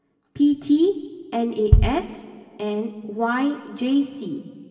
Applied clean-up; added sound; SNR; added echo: none; Bass drum; 0 dB; reverberation time 2.0 s.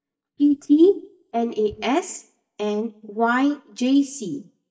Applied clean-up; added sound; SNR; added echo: neural mask model DeepFilterNet 3.